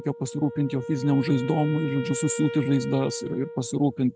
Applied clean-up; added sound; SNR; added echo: none; Wind instrument, woodwind instrument; 10 dB; none.